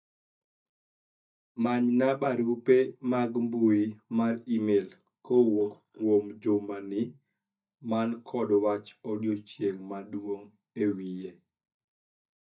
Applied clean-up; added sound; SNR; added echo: neural mask model DeepFilterNet 3.